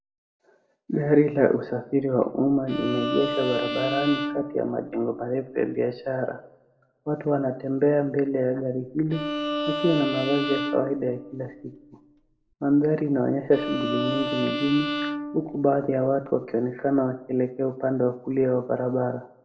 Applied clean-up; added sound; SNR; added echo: none; Bowed string instrument; 6 dB; reverberation time 0.5 s.